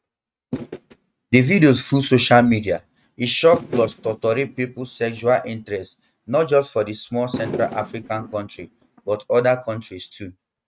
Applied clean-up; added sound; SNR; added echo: neural mask model RNNoise.